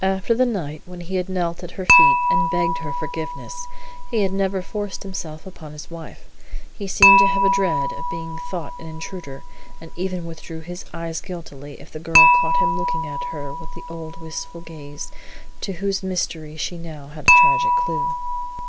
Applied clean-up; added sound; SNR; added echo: none; Dishes, pots, and pans / Chink, clink; -2 dB; none.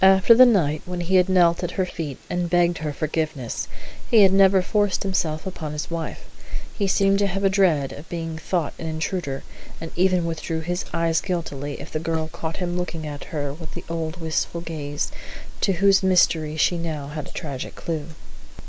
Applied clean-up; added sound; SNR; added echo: neural mask model Resemble Enhance denoiser.